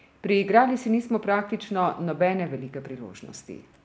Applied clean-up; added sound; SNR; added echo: none; none; none; none.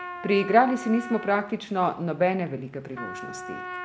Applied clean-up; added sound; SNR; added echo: none; Trumpet; 13 dB; none.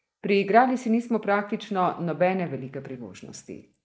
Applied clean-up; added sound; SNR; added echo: neural mask model Resemble Enhance denoiser.